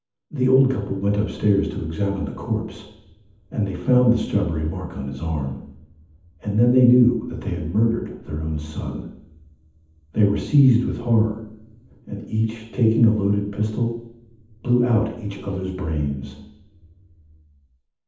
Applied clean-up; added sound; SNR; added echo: none; none; none; reverberation time 0.8 s.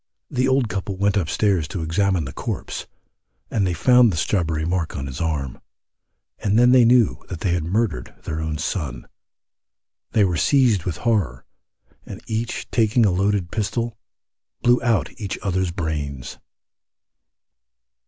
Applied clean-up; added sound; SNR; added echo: none; none; none; none.